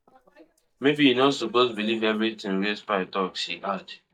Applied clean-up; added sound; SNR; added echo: neural mask model DeepFilterNet 3.